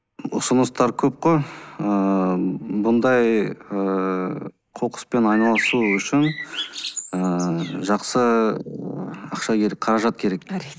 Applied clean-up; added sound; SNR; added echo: neural mask model Resemble Enhance denoiser.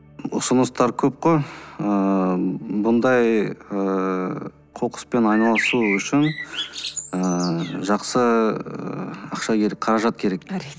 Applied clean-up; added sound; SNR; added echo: none; Bird; 8 dB; none.